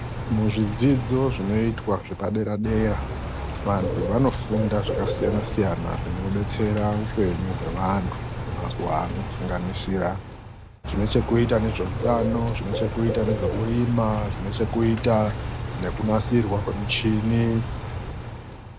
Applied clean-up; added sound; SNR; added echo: none; Bird / Rain; 4 dB; none.